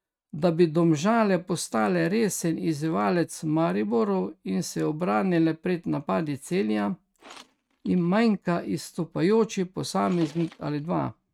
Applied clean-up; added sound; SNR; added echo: neural mask model RNNoise.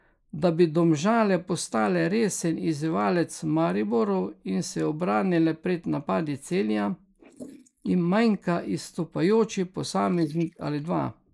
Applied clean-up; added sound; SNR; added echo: neural mask model Resemble Enhance denoiser.